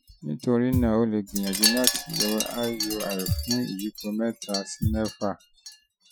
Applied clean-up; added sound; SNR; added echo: classical method Wiener filter.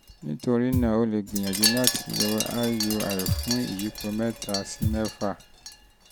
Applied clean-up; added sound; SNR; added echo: none; Thump, thud + Wind chime; 3 dB; none.